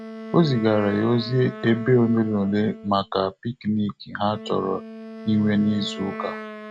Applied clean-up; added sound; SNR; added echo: none; Wind instrument, woodwind instrument; 14 dB; none.